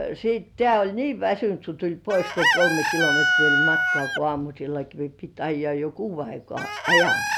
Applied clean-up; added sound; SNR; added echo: none; Chicken, rooster; 0 dB; none.